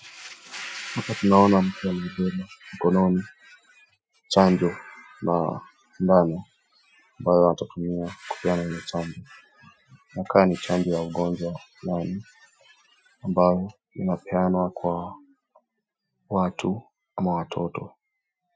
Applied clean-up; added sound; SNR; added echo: classical method Wiener filter.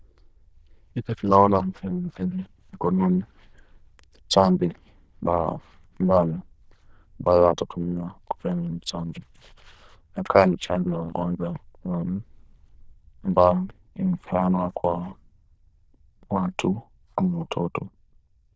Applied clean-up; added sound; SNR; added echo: neural diffusion model UNIVERSE++.